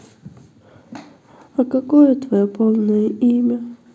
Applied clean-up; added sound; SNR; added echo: none; none; none; none.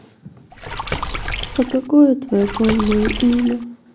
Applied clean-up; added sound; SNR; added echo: none; Water / Splash, splatter; 7 dB; none.